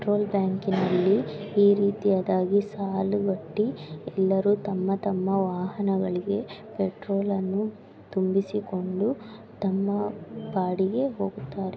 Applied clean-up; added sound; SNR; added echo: none; none; none; none.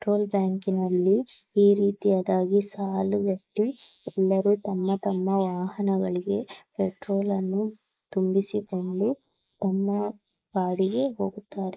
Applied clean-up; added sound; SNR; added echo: neural mask model Resemble Enhance denoiser.